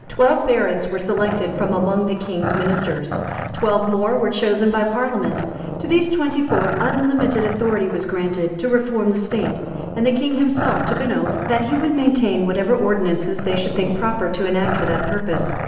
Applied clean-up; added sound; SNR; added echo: none; Growling; 9 dB; reverberation time 1.3 s.